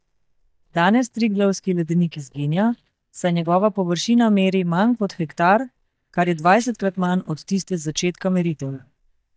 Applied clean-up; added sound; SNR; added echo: neural mask model DeepFilterNet 3.